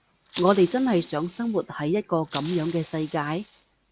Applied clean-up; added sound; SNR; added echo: none; Fire + Chime; 19 dB; none.